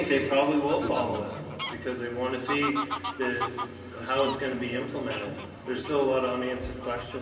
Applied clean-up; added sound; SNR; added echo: none; Fowl; 10 dB; reverberation time 2.4 s.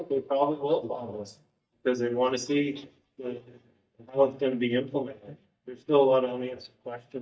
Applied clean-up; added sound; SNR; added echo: neural mask model DeepFilterNet 3.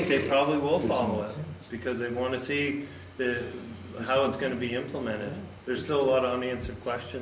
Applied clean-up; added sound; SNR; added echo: none; none; none; none.